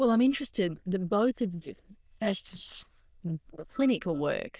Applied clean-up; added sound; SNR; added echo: neural diffusion model UNIVERSE++.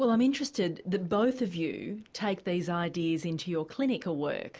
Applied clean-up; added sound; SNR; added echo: none; none; none; none.